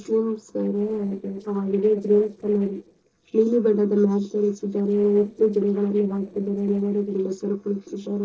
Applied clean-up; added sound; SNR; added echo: neural separator model SepFormer DNS4.